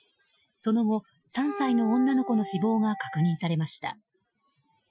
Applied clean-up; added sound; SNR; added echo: classical method Wiener filter.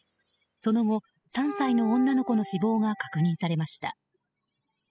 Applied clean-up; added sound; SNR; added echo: classical method spectral subtraction.